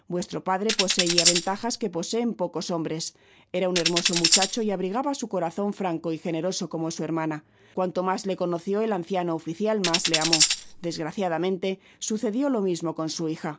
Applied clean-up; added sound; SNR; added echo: none; Tambourine; -3 dB; none.